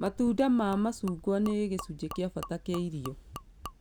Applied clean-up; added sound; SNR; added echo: none; Gurgling / Liquid; 16 dB; none.